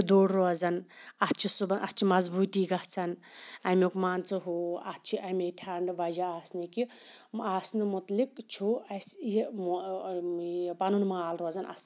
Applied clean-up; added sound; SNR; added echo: none; none; none; none.